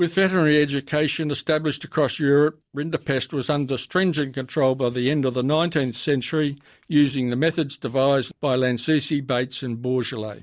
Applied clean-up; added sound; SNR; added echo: none; none; none; none.